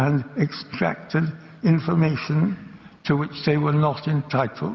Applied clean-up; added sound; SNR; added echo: none; none; none; none.